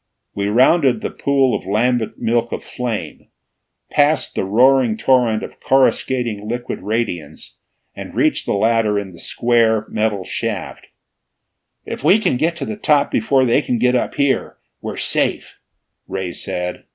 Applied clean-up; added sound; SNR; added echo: none; none; none; none.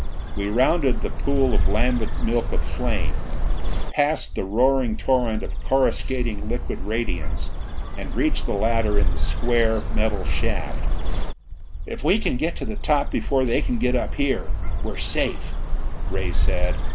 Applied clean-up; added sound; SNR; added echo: none; Bird; -5 dB; none.